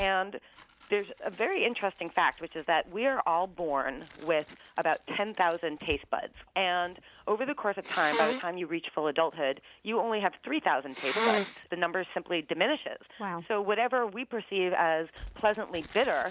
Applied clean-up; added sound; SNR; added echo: none; Sneeze; 10 dB; none.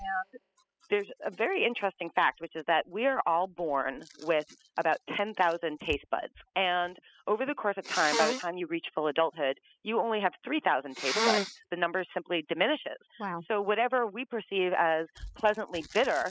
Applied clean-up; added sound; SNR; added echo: classical method spectral subtraction.